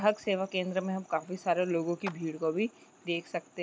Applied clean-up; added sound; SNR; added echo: none; Clapping; 18 dB; none.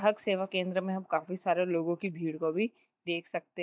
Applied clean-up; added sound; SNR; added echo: neural mask model DeepFilterNet 3.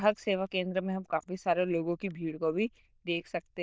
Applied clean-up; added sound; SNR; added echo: neural diffusion model UNIVERSE++.